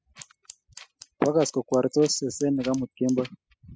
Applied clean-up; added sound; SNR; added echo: classical method spectral subtraction.